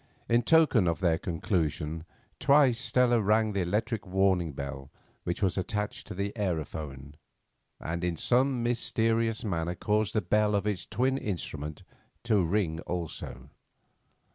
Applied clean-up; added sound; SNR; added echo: none; none; none; none.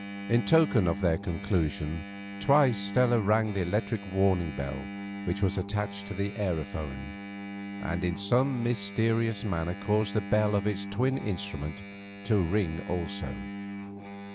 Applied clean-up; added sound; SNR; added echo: none; Engine; 10 dB; none.